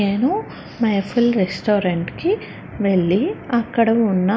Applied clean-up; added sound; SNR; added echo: none; none; none; none.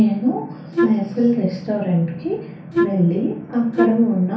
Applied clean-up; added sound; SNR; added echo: none; Wind instrument, woodwind instrument; 3 dB; reverberation time 0.6 s.